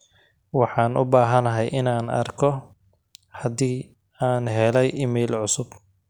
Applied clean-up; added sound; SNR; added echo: none; none; none; none.